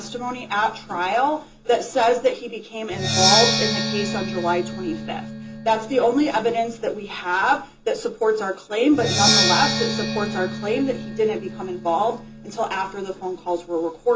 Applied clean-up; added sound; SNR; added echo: none; Percussion; 4 dB; reverberation time 0.2 s.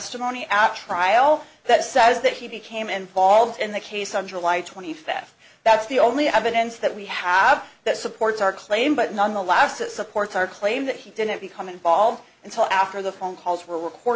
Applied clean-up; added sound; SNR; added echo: none; none; none; none.